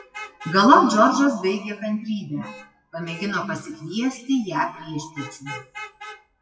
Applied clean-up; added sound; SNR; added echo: classical method WPE with log-MMSE.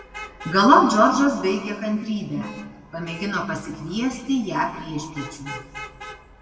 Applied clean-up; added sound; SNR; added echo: none; Traffic noise, roadway noise / Vehicle horn, car horn, honking; 19 dB; reverberation time 1.6 s.